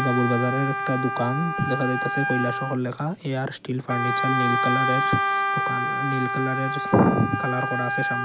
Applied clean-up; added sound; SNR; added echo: none; Wind instrument, woodwind instrument; 1 dB; none.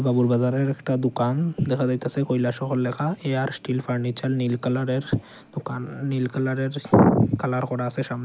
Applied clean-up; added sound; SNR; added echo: none; none; none; none.